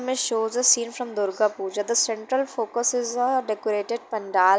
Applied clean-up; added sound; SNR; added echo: none; none; none; none.